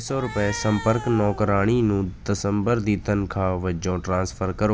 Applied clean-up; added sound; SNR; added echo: none; Cat; 14 dB; none.